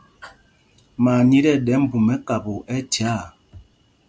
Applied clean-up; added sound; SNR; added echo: none; none; none; none.